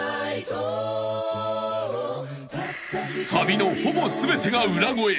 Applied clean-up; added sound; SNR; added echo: none; none; none; none.